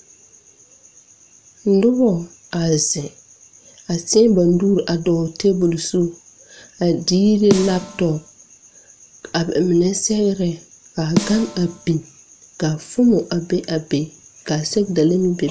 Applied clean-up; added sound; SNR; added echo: none; Snare drum; 9 dB; none.